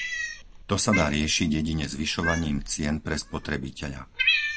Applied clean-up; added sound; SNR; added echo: none; Cat; 4 dB; none.